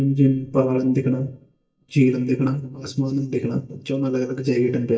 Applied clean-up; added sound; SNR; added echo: neural mask model DeepFilterNet 3.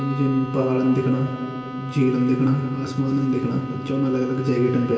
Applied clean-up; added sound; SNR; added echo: none; Bowed string instrument; 14 dB; reverberation time 2.6 s.